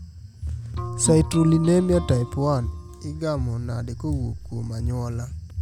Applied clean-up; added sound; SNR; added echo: none; Guitar; 15 dB; none.